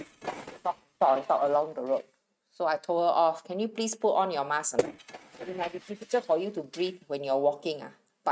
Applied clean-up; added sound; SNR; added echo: neural mask model RNNoise.